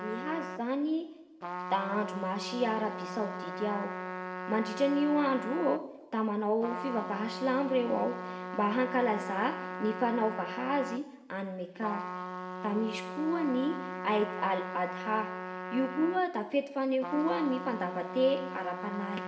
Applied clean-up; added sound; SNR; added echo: none; Trumpet; 8 dB; reverberation time 0.8 s.